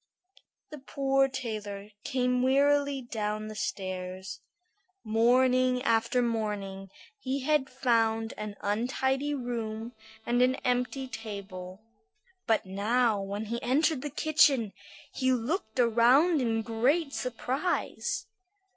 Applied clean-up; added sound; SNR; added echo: neural separator model SepFormer DNS4.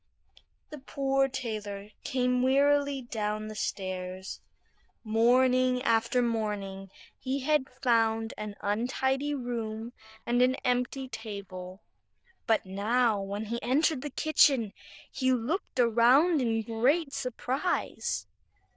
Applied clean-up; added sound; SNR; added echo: neural diffusion model UNIVERSE++.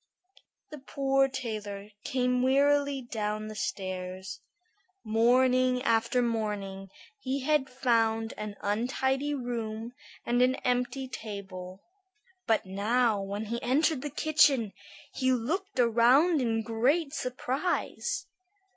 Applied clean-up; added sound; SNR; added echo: none; none; none; none.